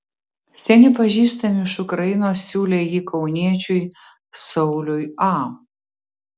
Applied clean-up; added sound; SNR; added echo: none; none; none; none.